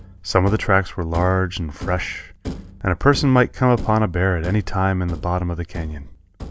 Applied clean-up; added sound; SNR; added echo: none; Thump, thud; 15 dB; none.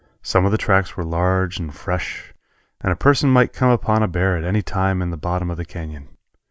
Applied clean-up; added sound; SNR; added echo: none; none; none; none.